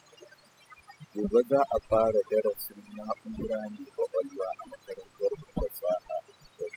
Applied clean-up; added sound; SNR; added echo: classical method spectral subtraction.